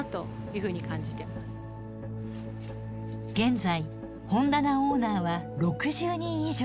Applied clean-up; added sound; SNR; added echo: none; none; none; none.